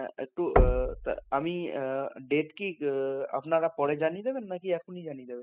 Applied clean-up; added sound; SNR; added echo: classical method spectral subtraction.